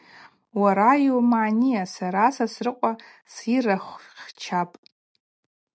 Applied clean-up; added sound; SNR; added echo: none; none; none; none.